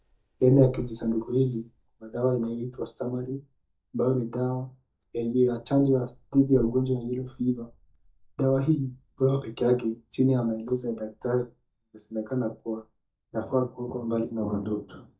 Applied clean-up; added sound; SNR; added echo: neural mask model DeepFilterNet 3.